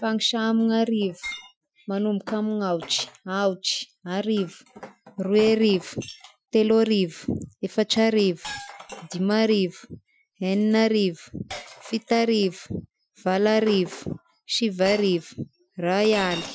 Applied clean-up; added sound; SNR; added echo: classical method Wiener filter.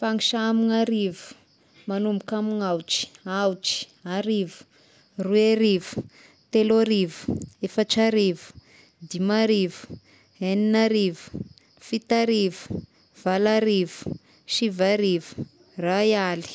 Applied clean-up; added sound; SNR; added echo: none; none; none; none.